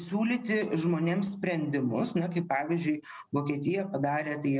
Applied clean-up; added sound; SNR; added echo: none; none; none; none.